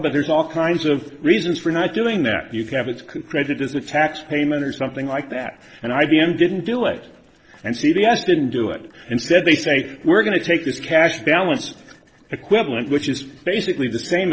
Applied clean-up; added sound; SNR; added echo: neural separator model SepFormer DNS4.